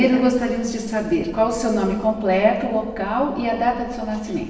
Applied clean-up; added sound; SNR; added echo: none; none; none; reverberation time 1.2 s.